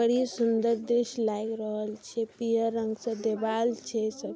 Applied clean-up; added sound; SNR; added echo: none; none; none; none.